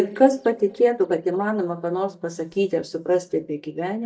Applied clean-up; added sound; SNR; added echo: neural mask model DeepFilterNet 3.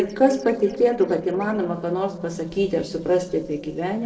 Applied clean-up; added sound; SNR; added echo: neural separator model SepFormer DNS4.